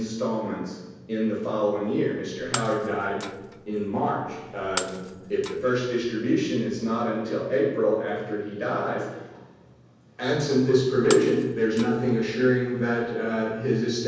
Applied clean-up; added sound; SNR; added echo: none; Shatter; 14 dB; reverberation time 1.1 s.